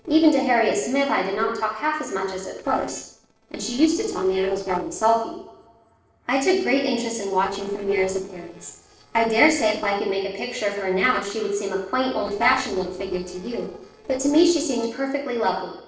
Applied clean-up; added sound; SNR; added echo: neural separator model SepFormer DNS4.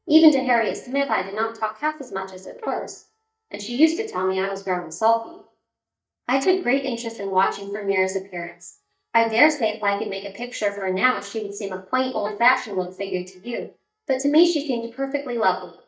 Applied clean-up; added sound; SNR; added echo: neural mask model DeepFilterNet 3.